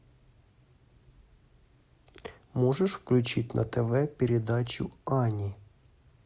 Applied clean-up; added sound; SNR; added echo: none; none; none; none.